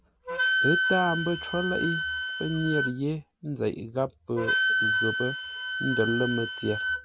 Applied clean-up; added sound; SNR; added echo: none; Wind instrument, woodwind instrument; 0 dB; none.